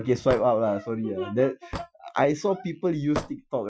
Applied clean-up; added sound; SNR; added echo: classical method Wiener filter.